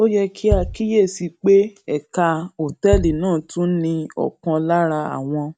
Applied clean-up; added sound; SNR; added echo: none; Bass drum; 10 dB; none.